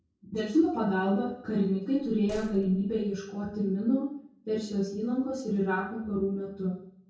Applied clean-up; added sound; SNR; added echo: none; Slam; 19 dB; reverberation time 0.6 s.